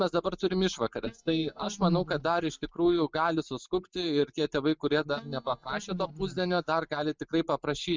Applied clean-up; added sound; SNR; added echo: neural mask model DeepFilterNet 3.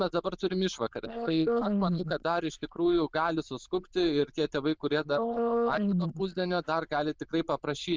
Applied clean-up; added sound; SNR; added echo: neural diffusion model UNIVERSE++.